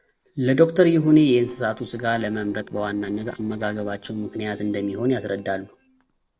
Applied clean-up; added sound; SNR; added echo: neural separator model SepFormer DNS4.